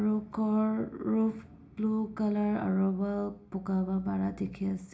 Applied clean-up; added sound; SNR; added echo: none; none; none; reverberation time 0.4 s.